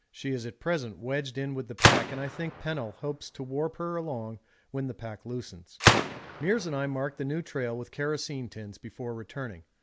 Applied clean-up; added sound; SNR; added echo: none; Gunshot, gunfire; -2 dB; none.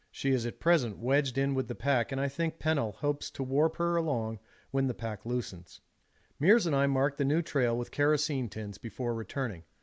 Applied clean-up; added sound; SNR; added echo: none; none; none; none.